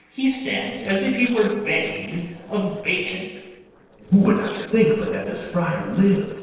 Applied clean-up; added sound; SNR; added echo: neural separator model SepFormer DNS4.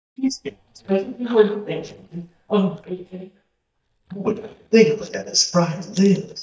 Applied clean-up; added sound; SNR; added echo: neural mask model DeepFilterNet 3.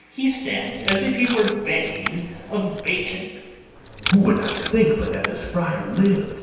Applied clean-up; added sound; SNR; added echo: none; Packing tape, duct tape; 9 dB; reverberation time 1.2 s.